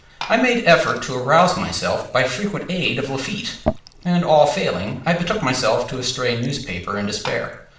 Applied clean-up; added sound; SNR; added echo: none; Fill (with liquid) / Glass; 16 dB; reverberation time 0.6 s.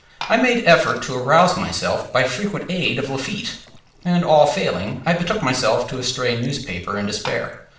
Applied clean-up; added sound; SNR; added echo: neural separator model SepFormer DNS4.